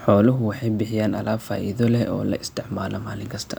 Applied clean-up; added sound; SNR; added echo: none; none; none; none.